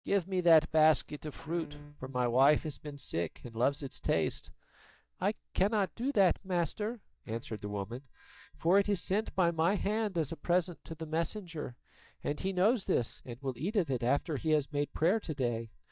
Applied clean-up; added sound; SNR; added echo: neural mask model DeepFilterNet 3.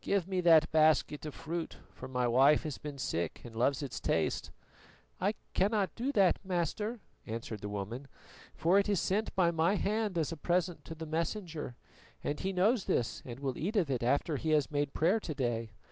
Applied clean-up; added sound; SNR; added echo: none; none; none; none.